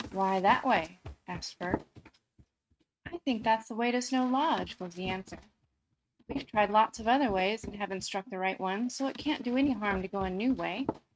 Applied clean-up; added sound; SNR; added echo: neural mask model RNNoise.